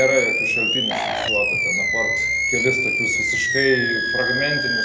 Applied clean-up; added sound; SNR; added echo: none; Animal; -4 dB; reverberation time 0.9 s.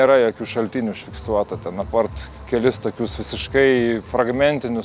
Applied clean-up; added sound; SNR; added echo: none; none; none; none.